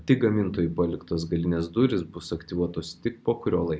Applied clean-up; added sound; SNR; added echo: none; none; none; none.